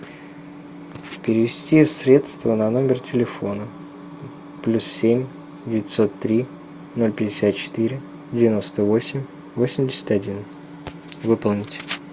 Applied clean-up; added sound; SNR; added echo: none; none; none; none.